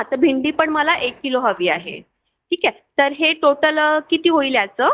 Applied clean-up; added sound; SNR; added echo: neural mask model DeepFilterNet 3.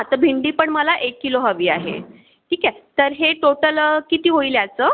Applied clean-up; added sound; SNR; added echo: none; none; none; none.